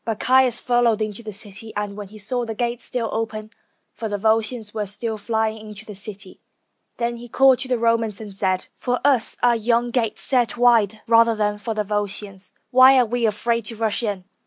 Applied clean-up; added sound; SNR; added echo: none; none; none; none.